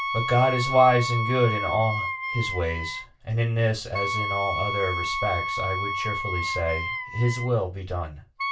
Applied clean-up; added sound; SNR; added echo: none; Wind instrument, woodwind instrument; 4 dB; reverberation time 0.2 s.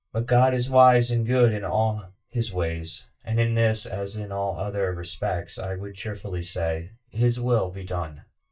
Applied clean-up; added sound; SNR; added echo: neural mask model DeepFilterNet 3.